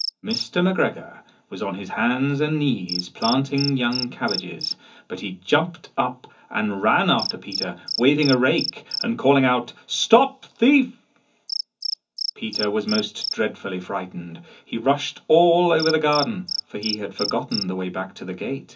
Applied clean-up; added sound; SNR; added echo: none; Cricket; 11 dB; reverberation time 0.3 s.